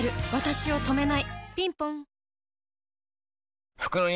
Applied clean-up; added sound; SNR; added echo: none; none; none; none.